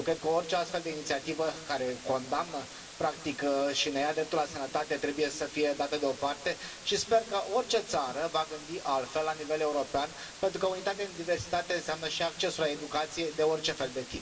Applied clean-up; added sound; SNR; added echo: none; Water; 15 dB; reverberation time 1.1 s.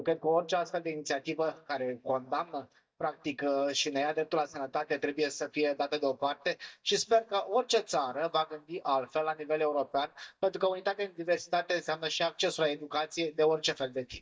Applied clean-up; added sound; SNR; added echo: neural mask model DeepFilterNet 3.